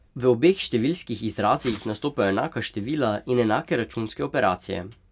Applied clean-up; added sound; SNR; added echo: none; Whoosh, swoosh, swish; 17 dB; none.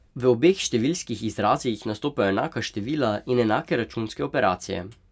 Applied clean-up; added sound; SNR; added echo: none; none; none; none.